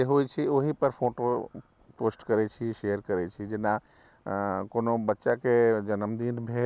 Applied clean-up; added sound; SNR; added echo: none; none; none; none.